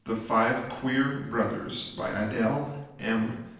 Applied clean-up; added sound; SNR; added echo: neural separator model SepFormer DNS4.